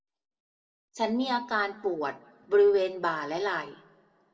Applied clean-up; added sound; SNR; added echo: none; none; none; reverberation time 0.8 s.